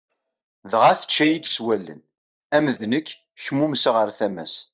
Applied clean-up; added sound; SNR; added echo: neural mask model DeepFilterNet 3.